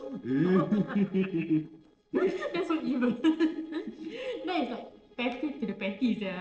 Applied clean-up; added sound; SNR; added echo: neural separator model SepFormer DNS4.